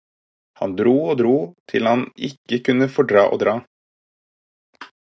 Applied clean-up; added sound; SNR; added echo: none; none; none; none.